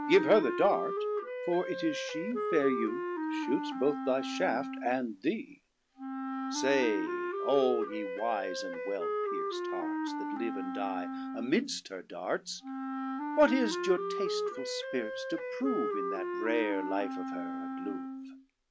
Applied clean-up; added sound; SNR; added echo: none; Wind instrument, woodwind instrument; 3 dB; none.